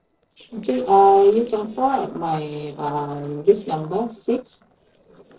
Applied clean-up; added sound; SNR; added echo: neural separator model SepFormer DNS4.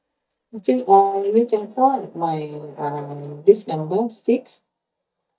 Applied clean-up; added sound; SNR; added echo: neural mask model DeepFilterNet 3.